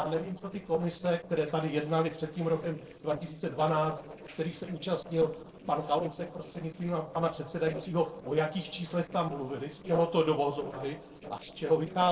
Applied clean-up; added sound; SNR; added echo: neural separator model SepFormer DNS4.